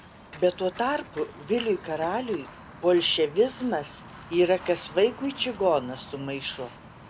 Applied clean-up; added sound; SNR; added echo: none; Walk, footsteps; 17 dB; none.